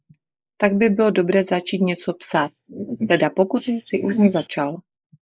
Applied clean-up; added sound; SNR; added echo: neural mask model Resemble Enhance denoiser.